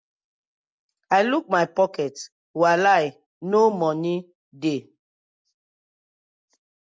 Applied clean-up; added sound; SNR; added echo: none; none; none; none.